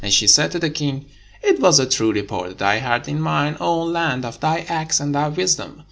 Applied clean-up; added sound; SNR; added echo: none; none; none; none.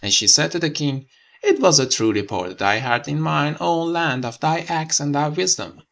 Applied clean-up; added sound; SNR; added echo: neural mask model Resemble Enhance denoiser.